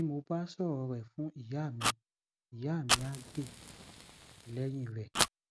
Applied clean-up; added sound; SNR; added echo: none; Fire; -3 dB; none.